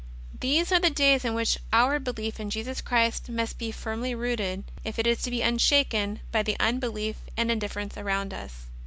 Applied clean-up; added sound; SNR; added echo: none; none; none; none.